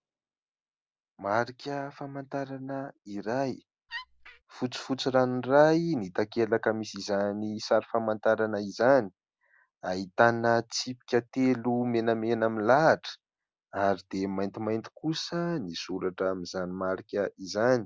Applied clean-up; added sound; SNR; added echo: none; Wood; 14 dB; none.